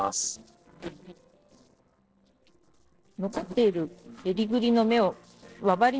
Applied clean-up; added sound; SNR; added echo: neural separator model SepFormer DNS4.